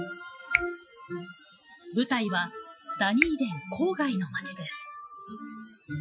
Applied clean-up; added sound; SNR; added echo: classical method Wiener filter.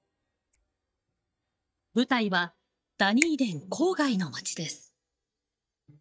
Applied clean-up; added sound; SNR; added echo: neural mask model DeepFilterNet 3.